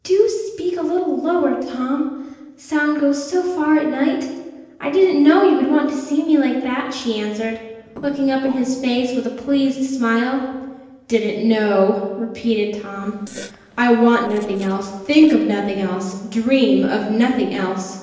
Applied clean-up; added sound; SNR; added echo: neural separator model SepFormer DNS4.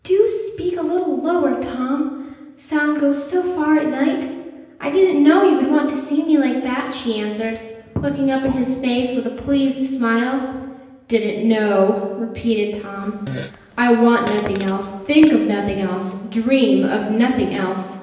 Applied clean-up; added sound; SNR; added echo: none; Fart; 14 dB; reverberation time 1.0 s.